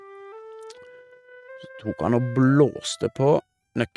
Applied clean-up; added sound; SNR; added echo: neural mask model RNNoise.